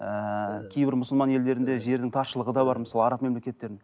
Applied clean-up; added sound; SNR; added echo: none; Burping, eructation; 17 dB; none.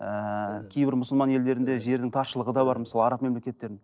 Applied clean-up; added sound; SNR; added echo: neural separator model SepFormer DNS4.